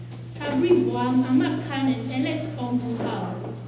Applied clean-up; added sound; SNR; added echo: none; Sliding door; 8 dB; reverberation time 0.9 s.